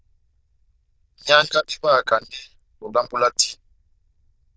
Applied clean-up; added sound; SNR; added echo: neural diffusion model UNIVERSE++.